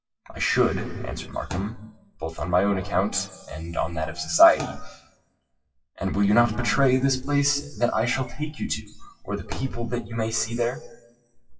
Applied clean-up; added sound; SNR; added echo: classical method WPE with log-MMSE.